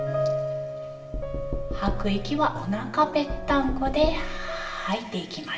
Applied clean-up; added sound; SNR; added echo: none; Knock; 5 dB; reverberation time 0.7 s.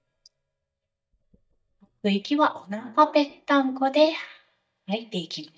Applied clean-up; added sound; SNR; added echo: neural mask model DeepFilterNet 3.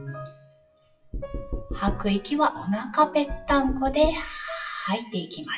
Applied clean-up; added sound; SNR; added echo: classical method WPE with log-MMSE.